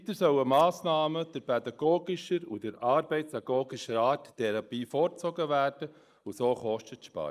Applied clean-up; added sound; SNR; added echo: neural mask model Resemble Enhance denoiser.